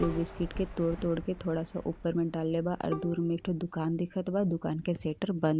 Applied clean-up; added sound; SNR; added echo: none; Thunder + Bowed string instrument; 13 dB; none.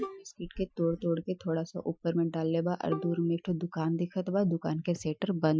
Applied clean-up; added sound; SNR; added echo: classical method Wiener filter.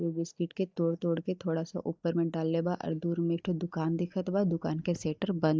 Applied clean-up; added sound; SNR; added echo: neural mask model DeepFilterNet 3.